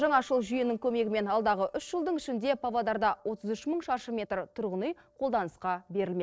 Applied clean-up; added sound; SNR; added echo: neural separator model SepFormer DNS4.